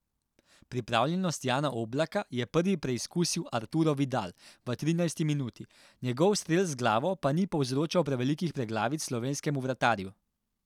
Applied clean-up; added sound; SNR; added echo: none; none; none; none.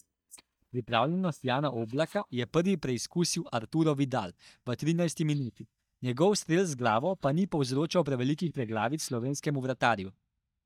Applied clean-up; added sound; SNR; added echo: neural mask model DeepFilterNet 3.